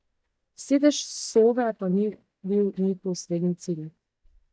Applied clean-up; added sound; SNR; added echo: neural mask model DeepFilterNet 3.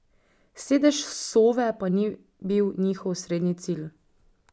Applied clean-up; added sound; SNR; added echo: none; none; none; none.